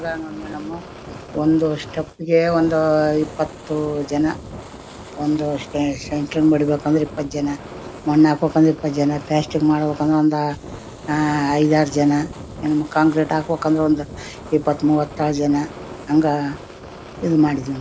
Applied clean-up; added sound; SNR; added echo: none; Fire; 16 dB; none.